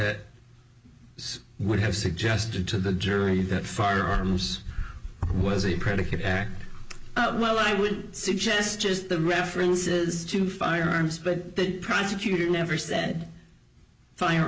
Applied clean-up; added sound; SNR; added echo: none; none; none; none.